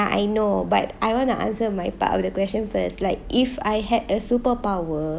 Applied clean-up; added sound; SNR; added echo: none; none; none; none.